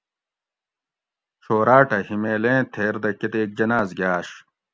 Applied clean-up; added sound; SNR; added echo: none; none; none; none.